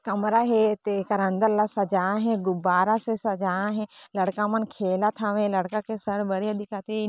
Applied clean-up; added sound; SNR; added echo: none; none; none; none.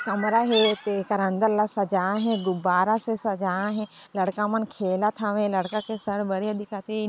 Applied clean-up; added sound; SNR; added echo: none; Chirp, tweet; 15 dB; none.